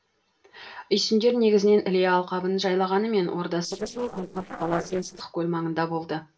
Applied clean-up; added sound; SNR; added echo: neural separator model SepFormer DNS4.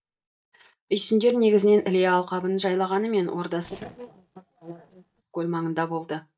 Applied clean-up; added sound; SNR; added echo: neural mask model DeepFilterNet 3.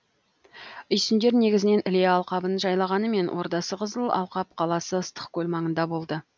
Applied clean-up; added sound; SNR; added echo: none; none; none; none.